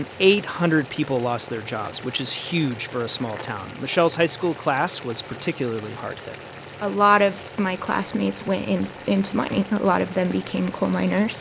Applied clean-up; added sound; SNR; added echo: none; Boiling; 15 dB; none.